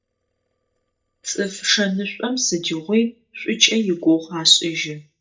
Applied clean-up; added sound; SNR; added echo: neural mask model DeepFilterNet 3.